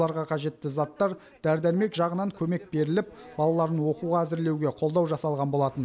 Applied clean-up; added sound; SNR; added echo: none; none; none; none.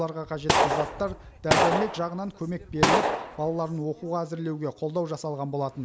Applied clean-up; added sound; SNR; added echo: none; Gunshot, gunfire; -3 dB; none.